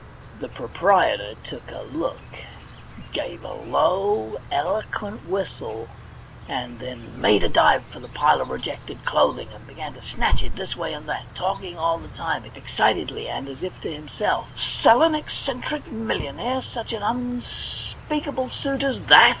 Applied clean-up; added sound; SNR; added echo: none; Insect; 17 dB; none.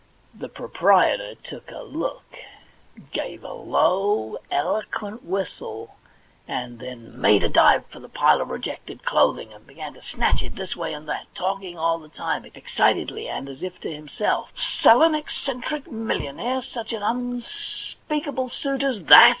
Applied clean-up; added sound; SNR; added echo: none; none; none; none.